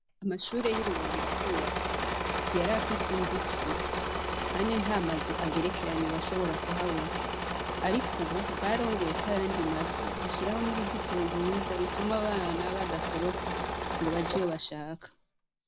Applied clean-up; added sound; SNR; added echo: none; Engine / Mechanisms; 0 dB; none.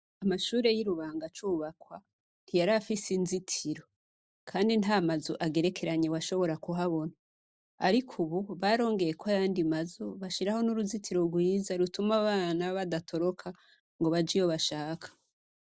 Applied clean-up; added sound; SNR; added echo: none; none; none; none.